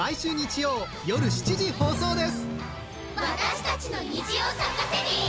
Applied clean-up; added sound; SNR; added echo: none; Drum; 5 dB; none.